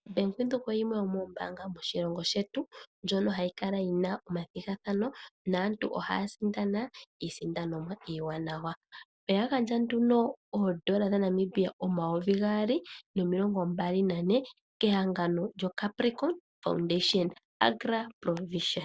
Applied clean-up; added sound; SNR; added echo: none; none; none; none.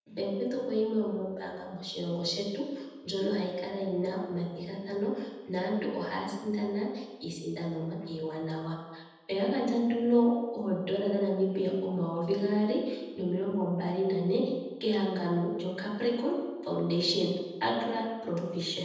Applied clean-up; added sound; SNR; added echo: none; none; none; reverberation time 1.1 s.